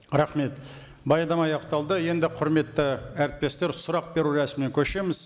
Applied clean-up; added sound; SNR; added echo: none; Engine / Truck; 19 dB; none.